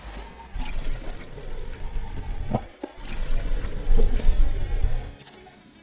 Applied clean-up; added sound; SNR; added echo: neural mask model DeepFilterNet 3.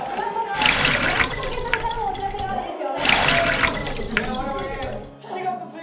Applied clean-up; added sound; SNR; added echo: none; Water tap, faucet; -4 dB; reverberation time 0.6 s.